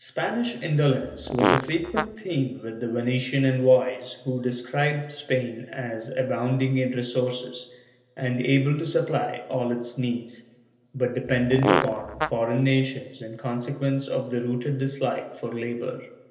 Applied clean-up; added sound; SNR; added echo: none; Fart; 1 dB; reverberation time 1.4 s.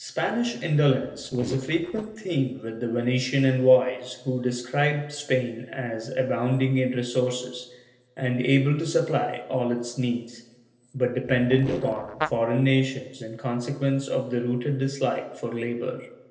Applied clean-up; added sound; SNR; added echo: neural separator model SepFormer DNS4.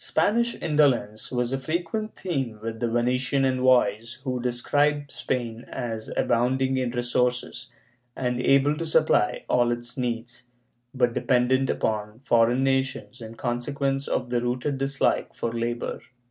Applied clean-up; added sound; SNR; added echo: none; none; none; none.